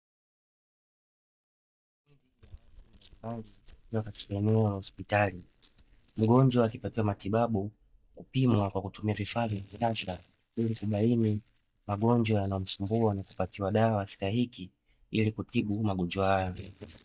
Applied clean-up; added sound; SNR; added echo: neural mask model DeepFilterNet 3.